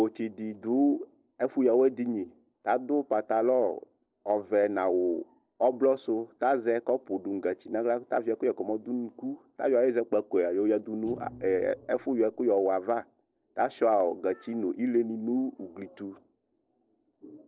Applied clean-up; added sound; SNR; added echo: neural separator model SepFormer DNS4.